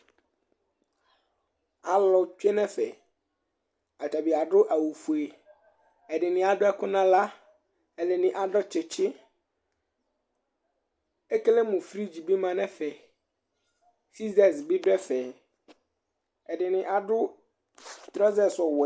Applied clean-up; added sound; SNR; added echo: none; none; none; none.